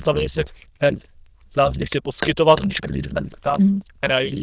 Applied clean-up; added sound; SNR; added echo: neural diffusion model UNIVERSE++.